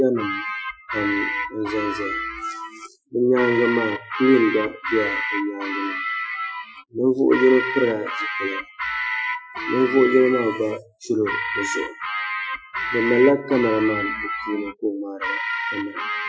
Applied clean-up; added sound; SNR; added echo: classical method Wiener filter.